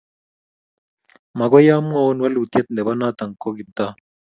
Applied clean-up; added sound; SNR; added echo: none; none; none; none.